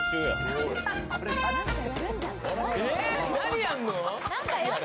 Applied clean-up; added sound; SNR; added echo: none; none; none; none.